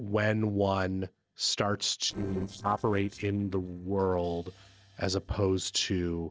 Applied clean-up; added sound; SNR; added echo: neural separator model SepFormer DNS4.